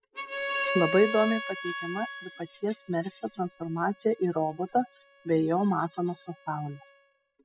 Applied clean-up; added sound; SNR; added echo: classical method spectral subtraction.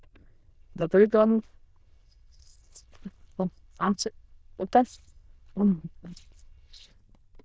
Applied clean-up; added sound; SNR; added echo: neural diffusion model UNIVERSE++.